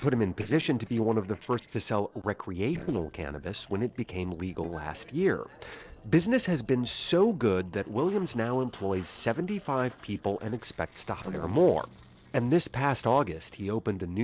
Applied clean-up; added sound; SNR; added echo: neural separator model SepFormer DNS4.